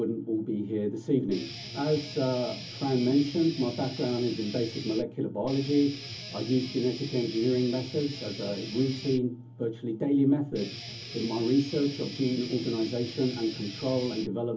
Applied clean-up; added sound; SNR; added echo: none; Guitar; 12 dB; reverberation time 0.3 s.